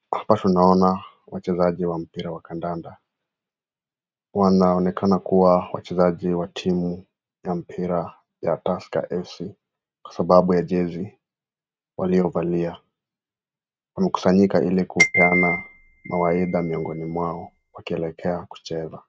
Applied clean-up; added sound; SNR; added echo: neural mask model RNNoise.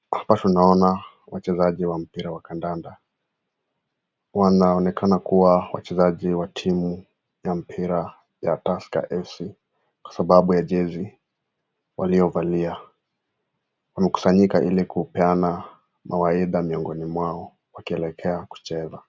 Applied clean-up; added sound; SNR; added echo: none; none; none; none.